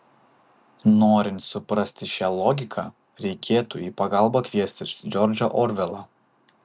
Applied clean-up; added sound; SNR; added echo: none; none; none; none.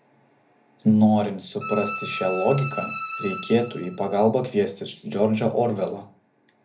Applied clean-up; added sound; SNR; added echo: none; Bowed string instrument; 9 dB; reverberation time 0.3 s.